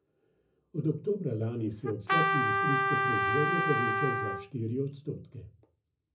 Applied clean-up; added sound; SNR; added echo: none; Trumpet; -5 dB; reverberation time 0.4 s.